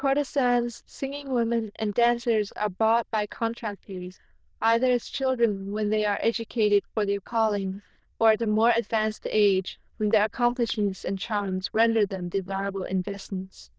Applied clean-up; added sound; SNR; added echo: neural diffusion model UNIVERSE++.